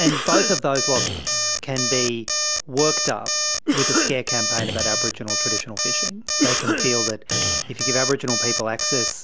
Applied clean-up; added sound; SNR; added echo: none; Cough + Alarm; -3 dB; none.